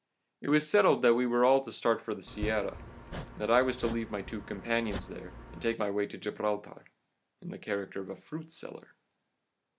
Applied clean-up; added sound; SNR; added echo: none; Domestic sounds, home sounds; 11 dB; none.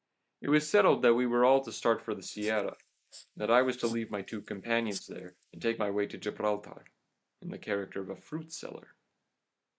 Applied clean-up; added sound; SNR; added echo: neural mask model Resemble Enhance denoiser.